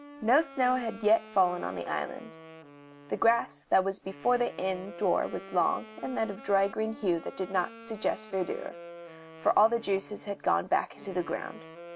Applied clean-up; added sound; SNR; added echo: none; Wind instrument, woodwind instrument; 17 dB; none.